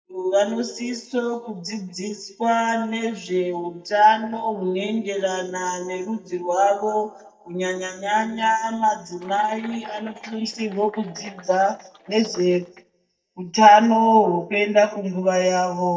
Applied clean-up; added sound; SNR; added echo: neural mask model DeepFilterNet 3.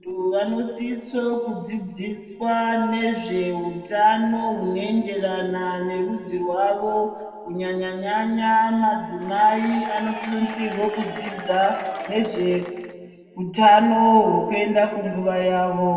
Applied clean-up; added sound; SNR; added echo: neural separator model SepFormer DNS4.